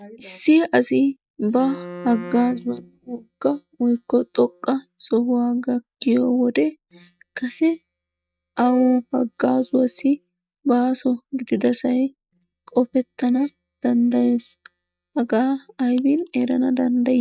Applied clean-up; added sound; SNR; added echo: neural mask model DeepFilterNet 3.